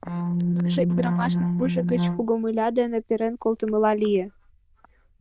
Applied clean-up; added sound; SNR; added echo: neural diffusion model UNIVERSE++.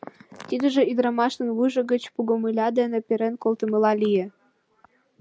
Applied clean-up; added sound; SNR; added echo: none; none; none; none.